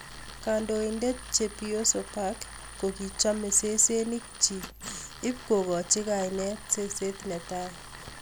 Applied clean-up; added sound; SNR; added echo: none; Tools; 15 dB; none.